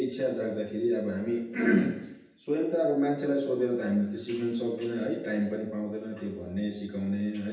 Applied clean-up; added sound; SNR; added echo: none; none; none; reverberation time 0.9 s.